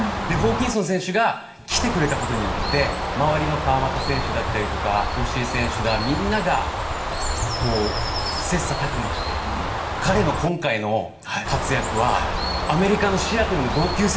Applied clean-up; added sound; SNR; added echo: none; Bird; 2 dB; reverberation time 1.2 s.